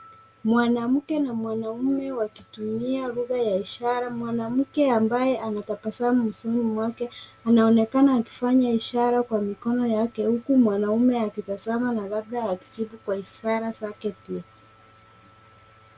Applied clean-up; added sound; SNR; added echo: none; none; none; none.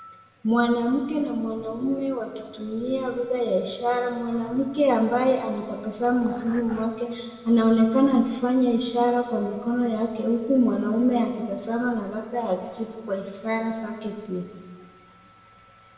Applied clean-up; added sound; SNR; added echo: none; Dog; 18 dB; reverberation time 1.4 s.